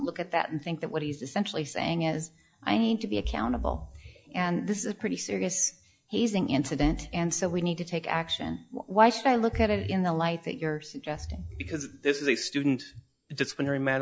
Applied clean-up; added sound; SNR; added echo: classical method log-MMSE.